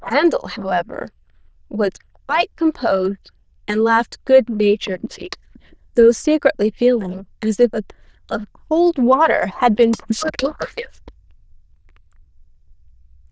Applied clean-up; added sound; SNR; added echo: neural diffusion model UNIVERSE++.